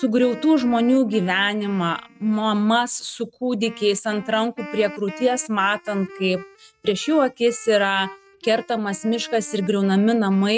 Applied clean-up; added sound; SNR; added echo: neural mask model RNNoise.